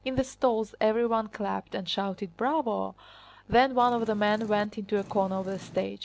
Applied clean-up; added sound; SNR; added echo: none; Purr; 17 dB; none.